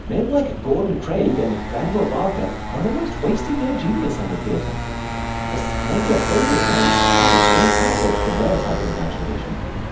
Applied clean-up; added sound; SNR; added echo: none; Motorcycle; -1 dB; reverberation time 0.7 s.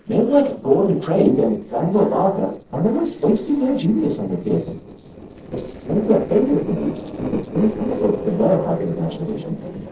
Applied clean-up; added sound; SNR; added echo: neural separator model SepFormer DNS4.